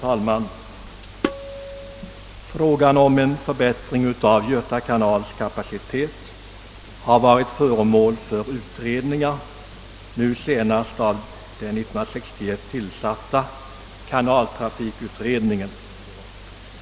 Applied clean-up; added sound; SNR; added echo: none; Tabla; 8 dB; none.